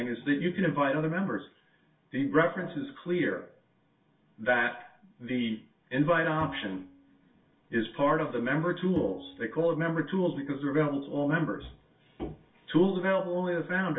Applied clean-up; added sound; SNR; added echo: none; Bowed string instrument; 18 dB; reverberation time 0.2 s.